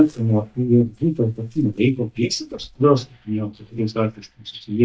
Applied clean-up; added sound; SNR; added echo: neural mask model DeepFilterNet 3.